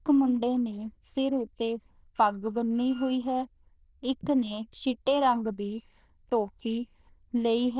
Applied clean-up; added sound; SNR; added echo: neural diffusion model UNIVERSE++.